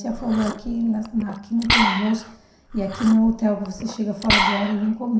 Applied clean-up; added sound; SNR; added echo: none; Liquid; 4 dB; reverberation time 0.7 s.